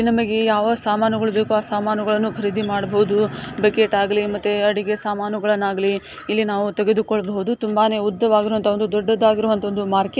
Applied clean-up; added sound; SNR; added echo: none; none; none; none.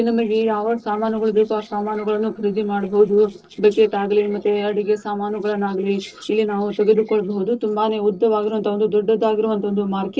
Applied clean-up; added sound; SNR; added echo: neural separator model SepFormer DNS4.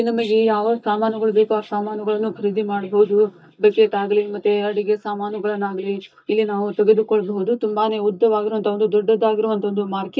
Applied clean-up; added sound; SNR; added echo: neural mask model DeepFilterNet 3.